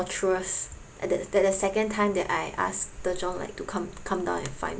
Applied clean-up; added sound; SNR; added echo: none; none; none; none.